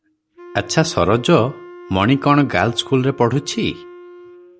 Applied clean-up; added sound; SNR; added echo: none; Wind instrument, woodwind instrument; 19 dB; none.